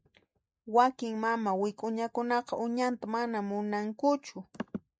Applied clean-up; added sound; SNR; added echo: none; none; none; none.